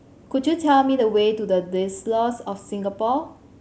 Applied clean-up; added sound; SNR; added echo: none; none; none; none.